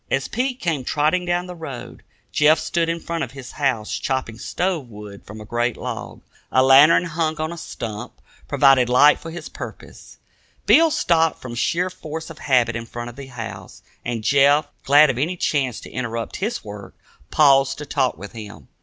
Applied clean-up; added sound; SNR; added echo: none; none; none; none.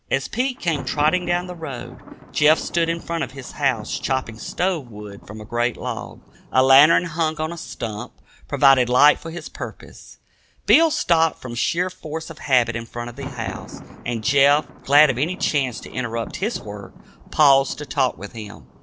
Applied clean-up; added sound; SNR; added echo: none; Thunder; 18 dB; none.